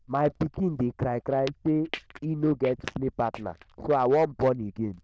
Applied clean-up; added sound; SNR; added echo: neural diffusion model UNIVERSE++.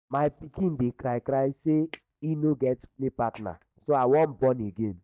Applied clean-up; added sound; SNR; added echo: neural mask model DeepFilterNet 3.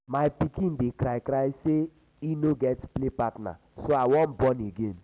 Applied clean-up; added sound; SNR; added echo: none; none; none; none.